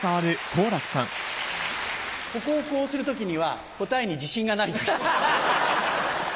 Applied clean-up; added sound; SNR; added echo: none; Domestic sounds, home sounds; 20 dB; none.